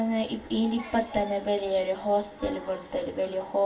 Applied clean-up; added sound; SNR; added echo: none; none; none; reverberation time 0.2 s.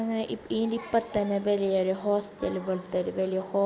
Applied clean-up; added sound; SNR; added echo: none; none; none; none.